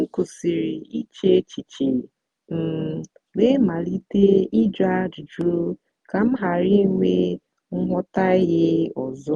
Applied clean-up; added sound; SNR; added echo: none; none; none; none.